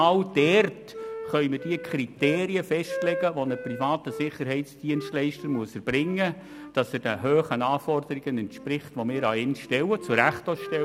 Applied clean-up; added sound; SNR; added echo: none; Wind instrument, woodwind instrument; 13 dB; none.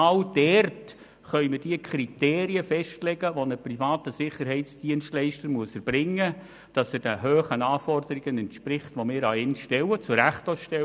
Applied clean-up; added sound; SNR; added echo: none; none; none; none.